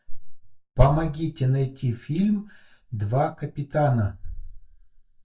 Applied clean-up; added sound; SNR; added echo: neural mask model DeepFilterNet 3.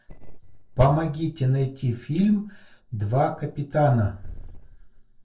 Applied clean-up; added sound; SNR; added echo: neural separator model SepFormer DNS4.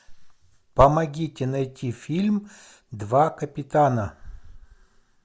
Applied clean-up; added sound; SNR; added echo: none; none; none; none.